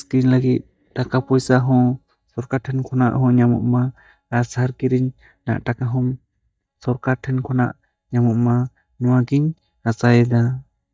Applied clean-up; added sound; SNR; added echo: neural mask model DeepFilterNet 3.